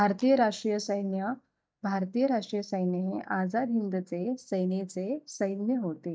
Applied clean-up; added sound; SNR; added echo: neural mask model DeepFilterNet 3.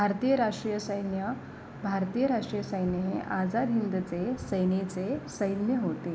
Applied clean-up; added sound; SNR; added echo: none; none; none; none.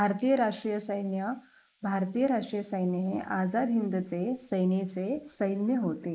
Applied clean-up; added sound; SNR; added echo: neural mask model Resemble Enhance denoiser.